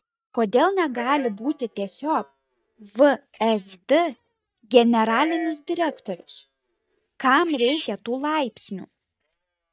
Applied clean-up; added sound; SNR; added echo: neural mask model DeepFilterNet 3.